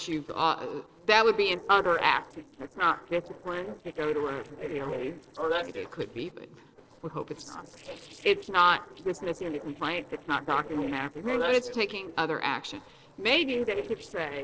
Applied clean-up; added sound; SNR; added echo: neural separator model SepFormer DNS4.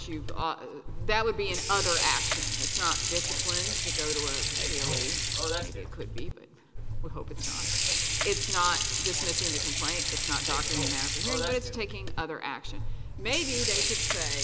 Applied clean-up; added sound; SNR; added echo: none; Sink (filling or washing) / Water; -4 dB; none.